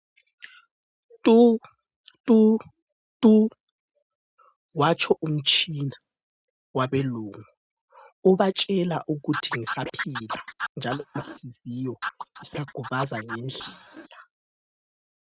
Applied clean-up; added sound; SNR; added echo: neural mask model RNNoise.